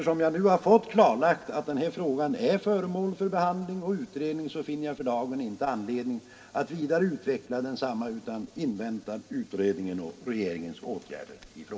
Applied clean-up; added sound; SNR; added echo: none; none; none; reverberation time 1.9 s.